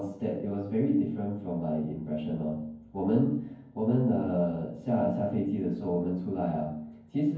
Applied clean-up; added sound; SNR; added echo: none; none; none; reverberation time 0.9 s.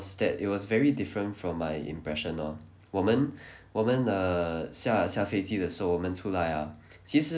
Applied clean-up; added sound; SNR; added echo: none; none; none; none.